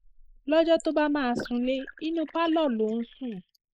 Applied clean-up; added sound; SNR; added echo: neural mask model Resemble Enhance denoiser.